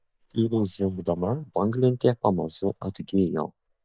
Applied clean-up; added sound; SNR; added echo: neural mask model DeepFilterNet 3.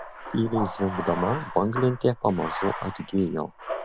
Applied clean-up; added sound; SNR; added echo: none; Bathtub (filling or washing); 8 dB; none.